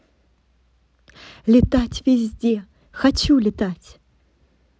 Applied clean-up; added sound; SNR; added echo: none; none; none; none.